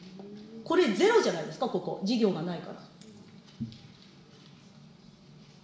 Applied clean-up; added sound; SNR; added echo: none; none; none; reverberation time 1.0 s.